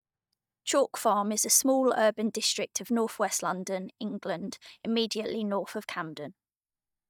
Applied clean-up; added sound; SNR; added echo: neural mask model DeepFilterNet 3.